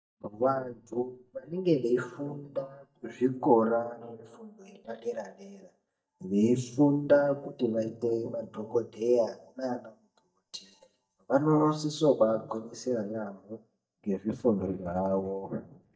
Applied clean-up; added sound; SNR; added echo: neural mask model DeepFilterNet 3.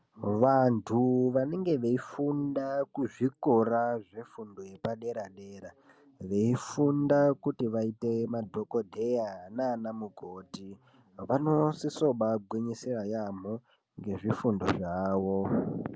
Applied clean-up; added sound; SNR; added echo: none; none; none; none.